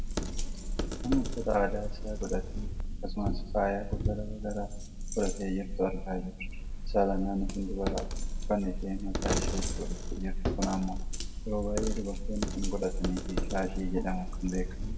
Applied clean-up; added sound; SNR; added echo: none; Coin (dropping); -1 dB; reverberation time 1.0 s.